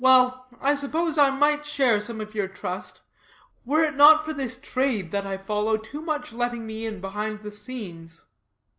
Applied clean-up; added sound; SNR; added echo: none; none; none; none.